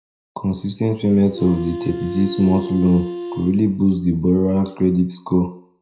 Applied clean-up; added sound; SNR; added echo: none; Wind instrument, woodwind instrument; 10 dB; reverberation time 0.5 s.